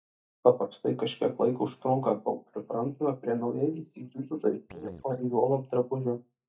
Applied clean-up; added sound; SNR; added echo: neural mask model DeepFilterNet 3.